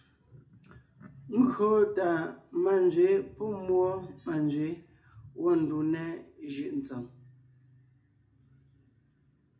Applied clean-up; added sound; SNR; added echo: none; none; none; reverberation time 0.4 s.